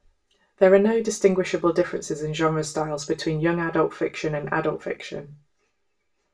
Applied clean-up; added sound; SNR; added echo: none; none; none; reverberation time 0.2 s.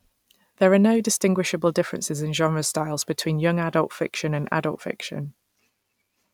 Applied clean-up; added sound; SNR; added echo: none; none; none; none.